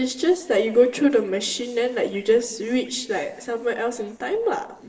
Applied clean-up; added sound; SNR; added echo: neural separator model SepFormer DNS4.